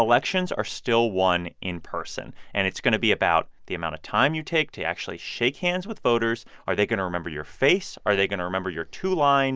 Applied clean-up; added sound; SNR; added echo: none; none; none; none.